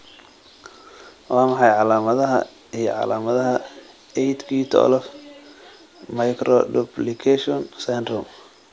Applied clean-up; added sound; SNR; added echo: none; none; none; none.